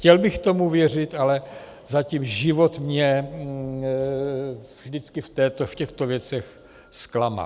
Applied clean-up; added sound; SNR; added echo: none; none; none; none.